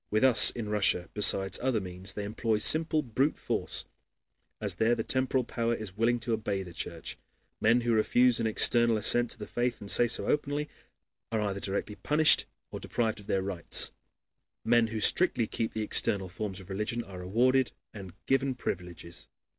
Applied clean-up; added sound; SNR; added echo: none; none; none; none.